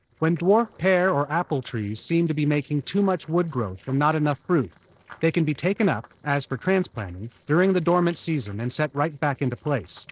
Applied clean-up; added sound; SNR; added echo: neural separator model SepFormer DNS4.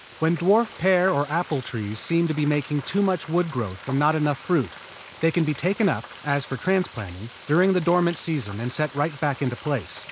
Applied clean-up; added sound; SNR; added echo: neural mask model Resemble Enhance denoiser.